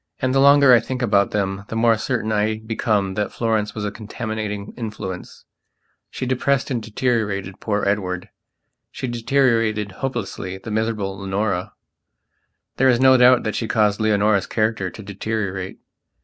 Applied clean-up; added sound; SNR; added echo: none; none; none; none.